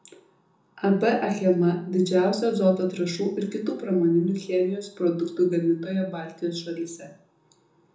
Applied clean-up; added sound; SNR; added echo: none; none; none; reverberation time 0.6 s.